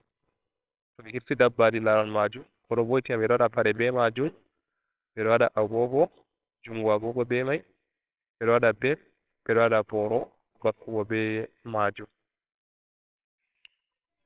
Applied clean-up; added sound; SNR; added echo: neural separator model SepFormer WHAMR!.